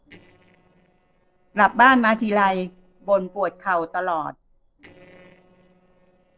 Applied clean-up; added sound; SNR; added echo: neural separator model SepFormer DNS4.